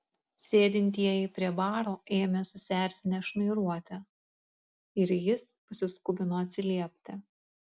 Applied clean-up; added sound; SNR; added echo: none; none; none; none.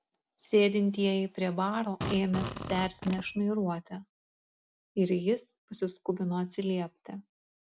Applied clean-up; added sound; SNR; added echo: none; Fart; 7 dB; none.